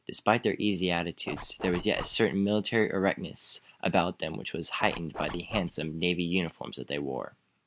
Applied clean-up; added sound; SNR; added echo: none; Zipper (clothing); 12 dB; none.